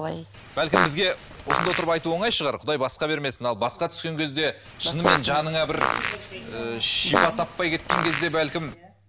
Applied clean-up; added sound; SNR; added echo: none; Fart; 1 dB; none.